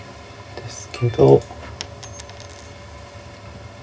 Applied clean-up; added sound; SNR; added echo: none; Coin (dropping); 19 dB; reverberation time 0.4 s.